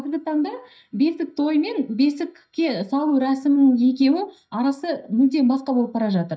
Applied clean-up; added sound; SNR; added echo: neural mask model DeepFilterNet 3.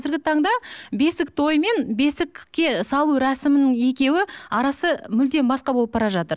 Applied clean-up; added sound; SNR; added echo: none; none; none; none.